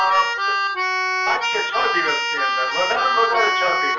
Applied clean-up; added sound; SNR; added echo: none; Keyboard (musical); -2 dB; reverberation time 0.3 s.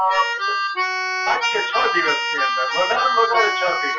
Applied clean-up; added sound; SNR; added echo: classical method WPE with log-MMSE.